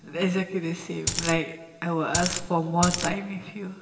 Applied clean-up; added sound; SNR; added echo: none; Coin (dropping); 0 dB; reverberation time 1.0 s.